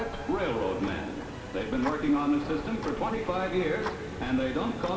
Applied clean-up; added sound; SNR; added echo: none; Tick-tock; 15 dB; reverberation time 2.1 s.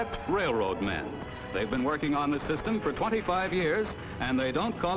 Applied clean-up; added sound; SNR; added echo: none; none; none; none.